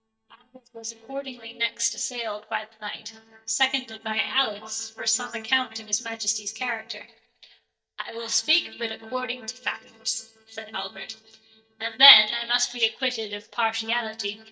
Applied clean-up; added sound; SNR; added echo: neural mask model DeepFilterNet 3.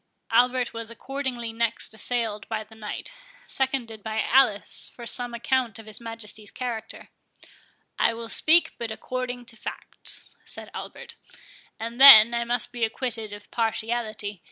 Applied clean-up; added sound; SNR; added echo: none; none; none; none.